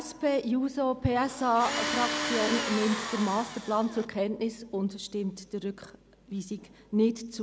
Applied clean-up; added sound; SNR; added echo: none; Tools; 4 dB; none.